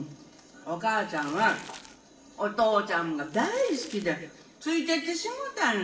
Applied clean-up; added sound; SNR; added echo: none; Crumpling, crinkling; 19 dB; reverberation time 0.7 s.